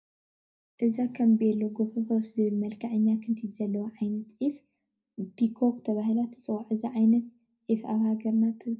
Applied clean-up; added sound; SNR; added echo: none; none; none; reverberation time 0.4 s.